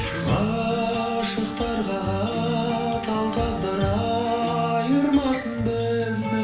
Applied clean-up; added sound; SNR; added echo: none; Guitar; 12 dB; reverberation time 0.8 s.